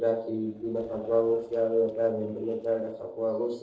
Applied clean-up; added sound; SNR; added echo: neural separator model SepFormer DNS4.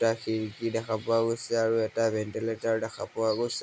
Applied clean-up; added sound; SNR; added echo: none; none; none; none.